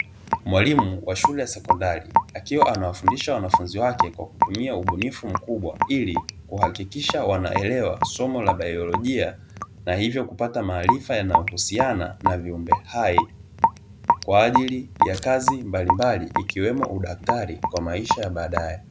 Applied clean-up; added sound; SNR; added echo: none; Raindrop / Drip; 1 dB; none.